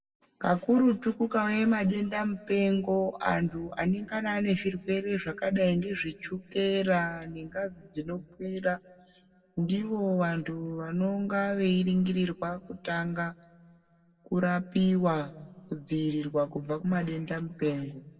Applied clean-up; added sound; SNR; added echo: none; none; none; reverberation time 1.4 s.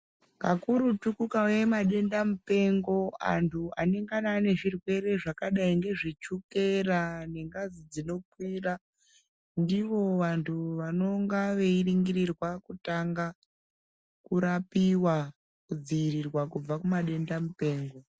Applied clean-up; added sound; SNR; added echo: none; none; none; none.